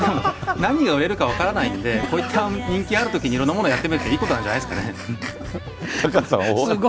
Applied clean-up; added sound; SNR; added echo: none; none; none; none.